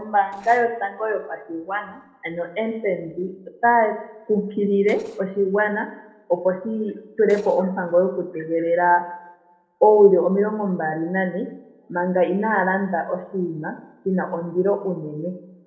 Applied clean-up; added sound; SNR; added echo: neural separator model SepFormer DNS4.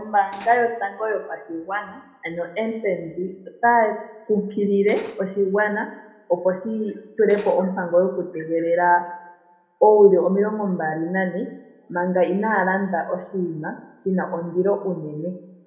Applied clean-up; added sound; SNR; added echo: none; Cutlery, silverware; 17 dB; reverberation time 0.7 s.